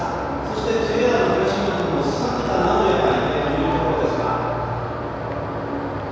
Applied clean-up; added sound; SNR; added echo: none; Fill (with liquid); 18 dB; reverberation time 2.2 s.